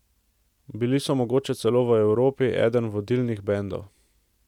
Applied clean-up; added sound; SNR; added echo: none; none; none; none.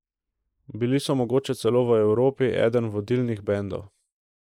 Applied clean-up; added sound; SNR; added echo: neural mask model Resemble Enhance denoiser.